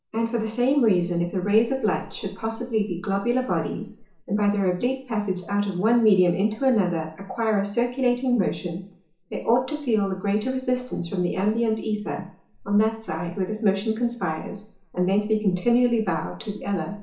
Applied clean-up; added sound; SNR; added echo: none; none; none; reverberation time 0.7 s.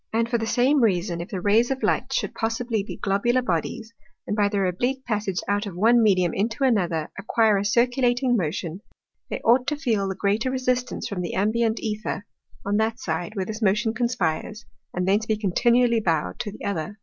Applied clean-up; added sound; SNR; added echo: none; none; none; none.